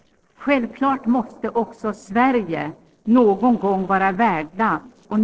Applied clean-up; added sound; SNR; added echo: neural separator model SepFormer DNS4.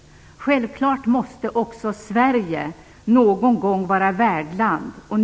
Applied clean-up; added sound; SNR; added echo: none; none; none; none.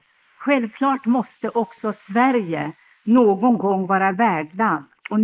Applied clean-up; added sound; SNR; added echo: neural mask model Resemble Enhance denoiser.